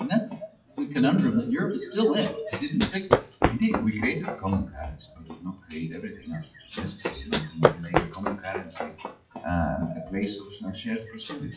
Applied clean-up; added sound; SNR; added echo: classical method WPE with log-MMSE.